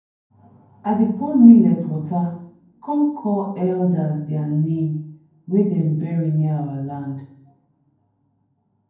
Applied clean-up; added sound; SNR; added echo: none; none; none; reverberation time 0.9 s.